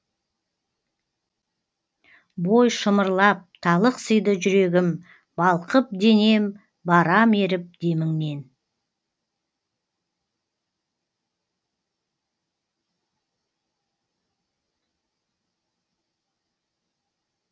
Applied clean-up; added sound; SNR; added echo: none; none; none; none.